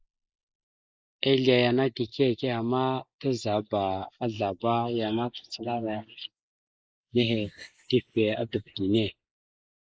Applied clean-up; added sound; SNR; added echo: neural mask model Resemble Enhance denoiser.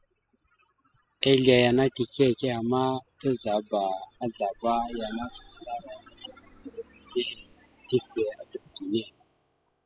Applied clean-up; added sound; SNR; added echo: classical method spectral subtraction.